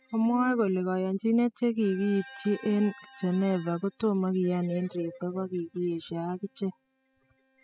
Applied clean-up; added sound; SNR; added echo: classical method spectral subtraction.